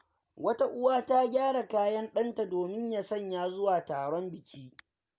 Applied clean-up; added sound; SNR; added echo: none; none; none; none.